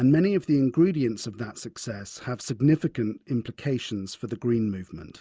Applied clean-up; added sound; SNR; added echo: none; none; none; none.